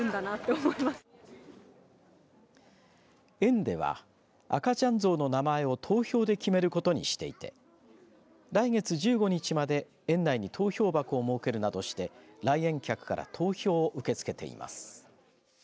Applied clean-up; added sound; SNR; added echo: none; none; none; none.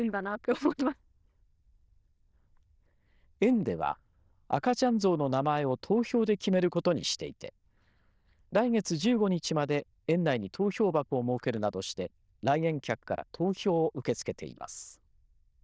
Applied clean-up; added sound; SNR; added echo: neural diffusion model UNIVERSE++.